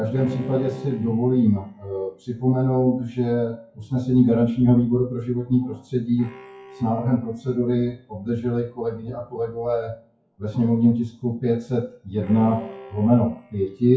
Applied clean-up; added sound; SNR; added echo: classical method WPE with log-MMSE.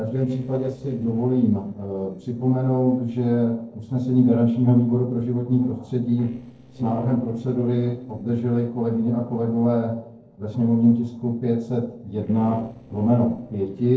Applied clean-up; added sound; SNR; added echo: neural separator model SepFormer DNS4.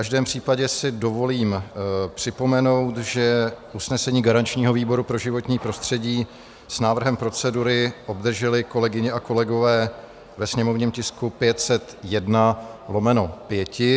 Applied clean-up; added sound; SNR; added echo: none; none; none; none.